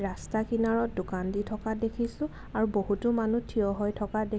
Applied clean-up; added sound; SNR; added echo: none; none; none; none.